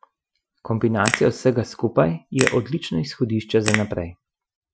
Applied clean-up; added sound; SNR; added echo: classical method Wiener filter.